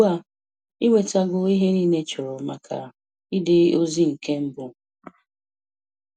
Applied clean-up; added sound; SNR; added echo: none; none; none; none.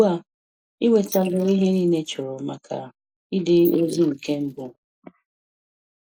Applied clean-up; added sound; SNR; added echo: neural mask model Resemble Enhance denoiser.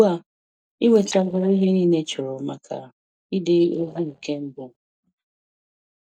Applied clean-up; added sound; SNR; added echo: neural mask model DeepFilterNet 3.